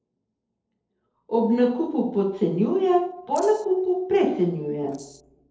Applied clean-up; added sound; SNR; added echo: neural separator model SepFormer DNS4.